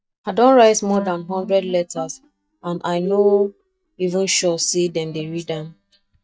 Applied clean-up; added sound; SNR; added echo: neural mask model DeepFilterNet 3.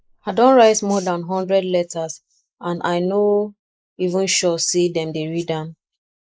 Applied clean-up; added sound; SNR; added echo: neural mask model Resemble Enhance denoiser.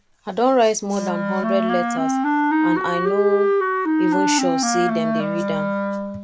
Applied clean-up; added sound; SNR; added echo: none; Wind instrument, woodwind instrument; -3 dB; none.